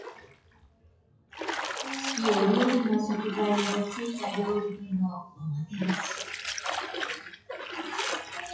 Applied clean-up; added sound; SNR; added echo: classical method WPE with log-MMSE.